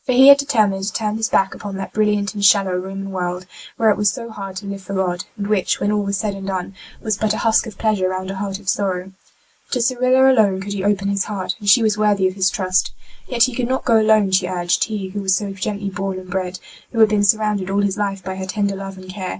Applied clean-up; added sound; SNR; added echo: neural mask model Resemble Enhance denoiser.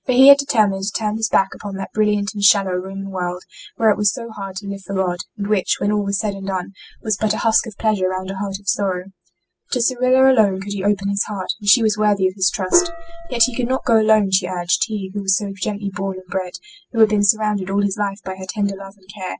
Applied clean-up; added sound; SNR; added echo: classical method spectral subtraction.